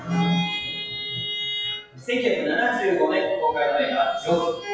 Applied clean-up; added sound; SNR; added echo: classical method WPE with log-MMSE.